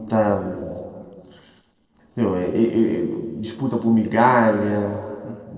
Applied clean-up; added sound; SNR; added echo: neural separator model SepFormer DNS4.